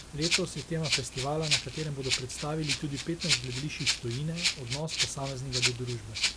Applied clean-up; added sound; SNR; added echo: none; Rattle (instrument); -2 dB; none.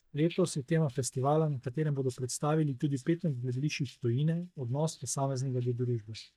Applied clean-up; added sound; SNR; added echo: neural mask model DeepFilterNet 3.